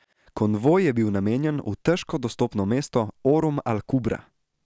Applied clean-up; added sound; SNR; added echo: none; none; none; none.